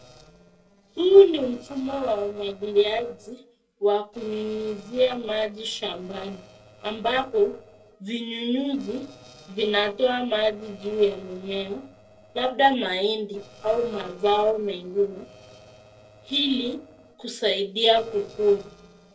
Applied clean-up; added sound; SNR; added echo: neural separator model SepFormer DNS4.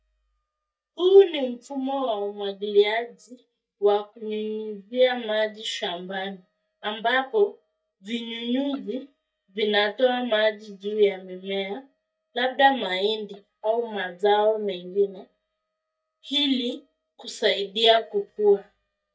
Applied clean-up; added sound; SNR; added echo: neural mask model DeepFilterNet 3.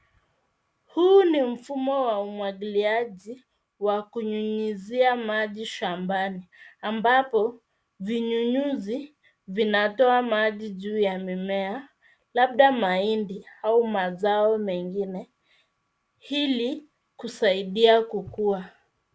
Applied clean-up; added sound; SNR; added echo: none; none; none; none.